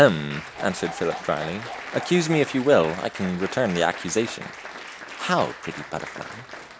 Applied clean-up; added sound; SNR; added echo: none; Bark + Applause; 12 dB; none.